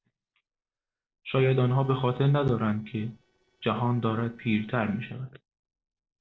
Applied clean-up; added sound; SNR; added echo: neural separator model SepFormer DNS4.